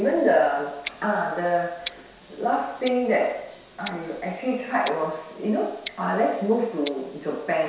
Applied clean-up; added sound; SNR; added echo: none; Tick-tock; 19 dB; reverberation time 0.7 s.